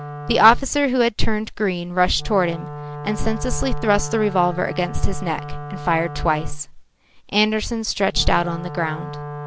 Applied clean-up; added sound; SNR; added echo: none; Wind instrument, woodwind instrument; 13 dB; none.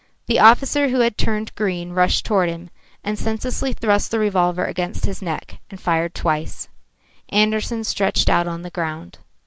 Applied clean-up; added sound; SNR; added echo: none; none; none; none.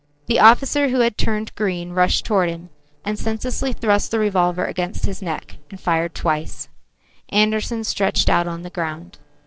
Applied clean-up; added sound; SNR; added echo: neural separator model SepFormer DNS4.